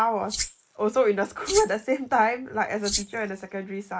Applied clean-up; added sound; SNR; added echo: neural mask model Resemble Enhance denoiser.